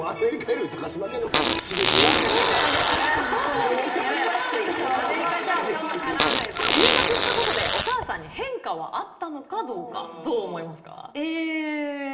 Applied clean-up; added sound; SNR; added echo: none; Fart; -5 dB; reverberation time 0.9 s.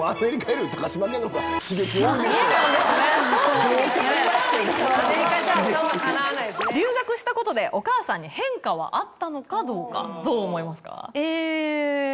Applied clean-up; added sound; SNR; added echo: none; none; none; none.